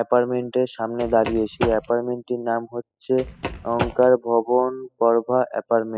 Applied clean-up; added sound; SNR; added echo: classical method spectral subtraction.